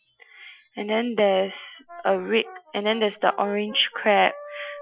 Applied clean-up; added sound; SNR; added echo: classical method Wiener filter.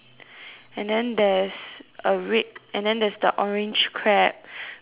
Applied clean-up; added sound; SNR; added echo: none; none; none; none.